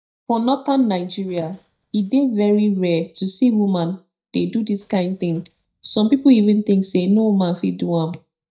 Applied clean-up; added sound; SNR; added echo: neural mask model DeepFilterNet 3.